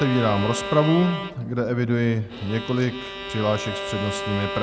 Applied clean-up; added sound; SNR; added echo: none; Bowed string instrument; 8 dB; none.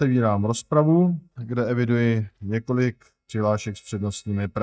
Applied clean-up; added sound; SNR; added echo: neural mask model DeepFilterNet 3.